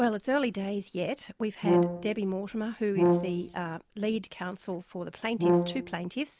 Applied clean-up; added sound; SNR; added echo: none; Brass instrument; -4 dB; none.